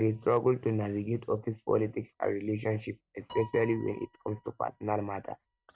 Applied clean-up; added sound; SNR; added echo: neural mask model RNNoise.